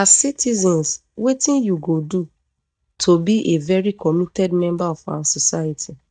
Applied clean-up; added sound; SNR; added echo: neural mask model DeepFilterNet 3.